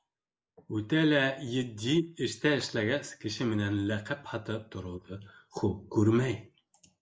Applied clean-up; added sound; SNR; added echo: neural mask model Resemble Enhance denoiser.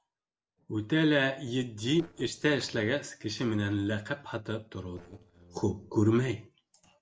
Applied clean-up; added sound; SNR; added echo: neural separator model SepFormer DNS4.